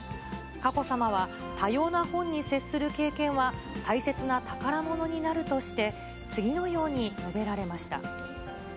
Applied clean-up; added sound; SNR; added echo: none; none; none; none.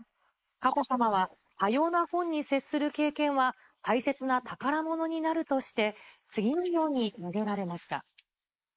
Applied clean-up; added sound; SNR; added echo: neural mask model Resemble Enhance denoiser.